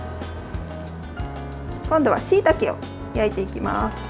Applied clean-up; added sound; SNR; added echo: none; none; none; none.